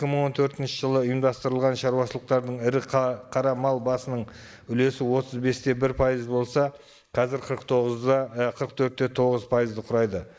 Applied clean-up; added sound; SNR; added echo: neural mask model Resemble Enhance denoiser.